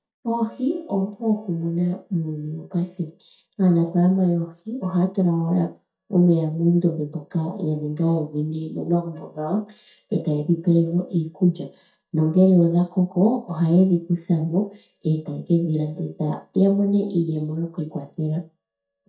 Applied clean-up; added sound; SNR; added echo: neural mask model DeepFilterNet 3.